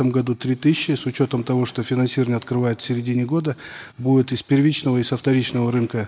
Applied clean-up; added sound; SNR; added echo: neural mask model Resemble Enhance denoiser.